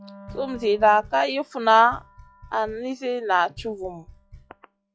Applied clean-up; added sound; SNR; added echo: classical method log-MMSE.